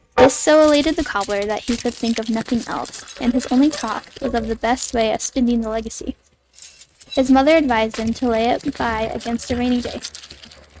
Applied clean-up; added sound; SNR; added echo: neural mask model RNNoise.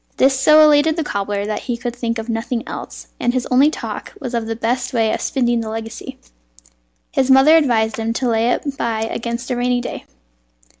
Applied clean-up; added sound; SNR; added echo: none; none; none; none.